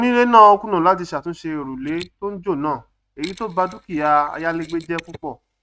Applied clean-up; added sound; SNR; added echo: neural mask model RNNoise.